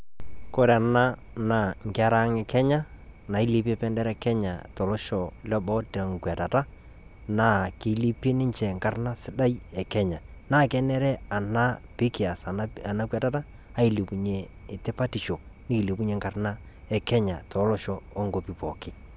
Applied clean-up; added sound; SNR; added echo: none; none; none; none.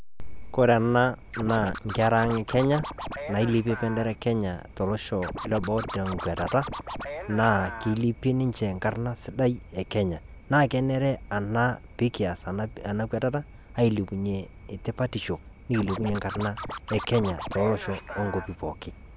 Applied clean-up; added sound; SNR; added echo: none; Scratching (performance technique); 11 dB; none.